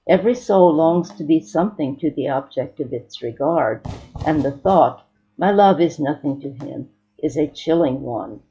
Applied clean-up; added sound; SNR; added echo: classical method log-MMSE.